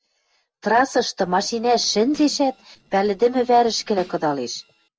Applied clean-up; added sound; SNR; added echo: neural separator model SepFormer DNS4.